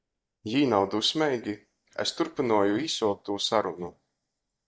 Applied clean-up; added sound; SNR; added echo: neural mask model DeepFilterNet 3.